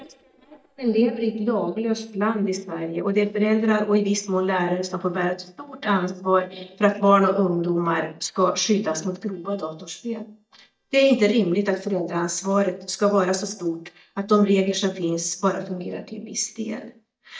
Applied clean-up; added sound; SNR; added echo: neural mask model DeepFilterNet 3.